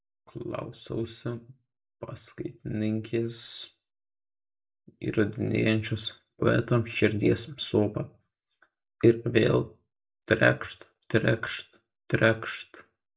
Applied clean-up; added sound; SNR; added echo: none; none; none; reverberation time 0.2 s.